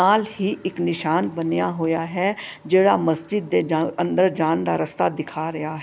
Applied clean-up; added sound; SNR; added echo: none; none; none; none.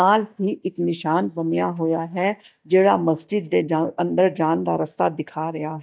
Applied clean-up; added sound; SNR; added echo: neural mask model DeepFilterNet 3.